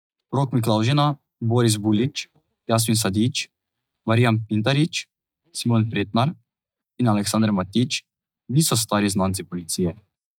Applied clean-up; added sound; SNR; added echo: neural mask model DeepFilterNet 3.